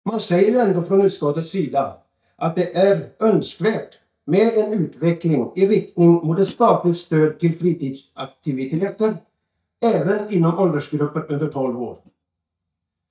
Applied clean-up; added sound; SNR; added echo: neural mask model DeepFilterNet 3.